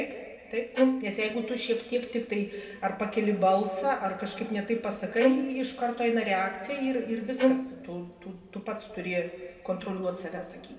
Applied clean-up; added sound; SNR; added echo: none; Bowed string instrument; -3 dB; reverberation time 1.6 s.